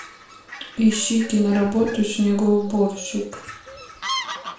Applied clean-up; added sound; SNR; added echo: none; Fowl; 13 dB; reverberation time 0.4 s.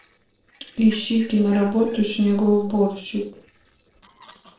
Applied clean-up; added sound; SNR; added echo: neural separator model SepFormer DNS4.